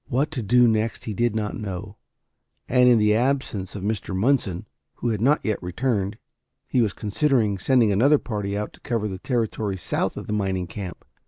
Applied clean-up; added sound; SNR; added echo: none; none; none; none.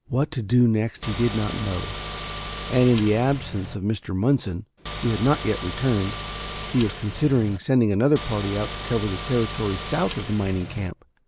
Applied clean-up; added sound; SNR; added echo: none; Car; 9 dB; none.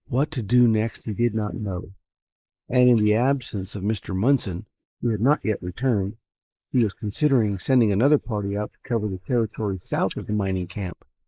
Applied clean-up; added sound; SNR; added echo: neural mask model Resemble Enhance denoiser.